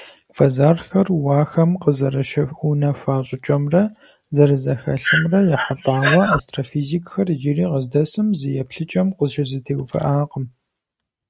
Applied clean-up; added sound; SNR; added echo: neural mask model RNNoise.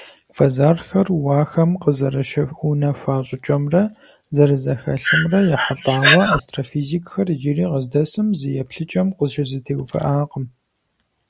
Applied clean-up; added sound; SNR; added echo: none; Breathing; 0 dB; none.